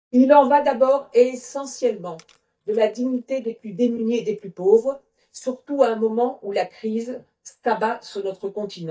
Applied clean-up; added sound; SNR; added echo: neural mask model DeepFilterNet 3.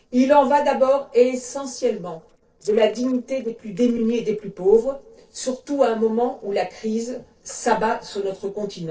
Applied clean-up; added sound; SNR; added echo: neural separator model SepFormer DNS4.